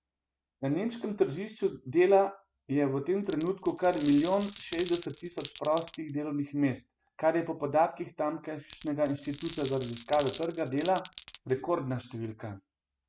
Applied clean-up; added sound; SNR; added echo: none; Glass; 7 dB; none.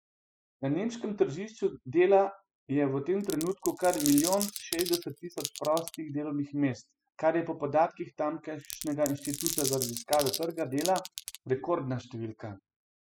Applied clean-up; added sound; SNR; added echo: classical method spectral subtraction.